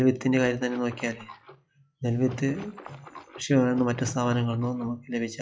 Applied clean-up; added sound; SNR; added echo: classical method log-MMSE.